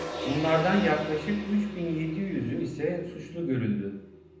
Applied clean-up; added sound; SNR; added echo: none; Gong; 11 dB; reverberation time 0.7 s.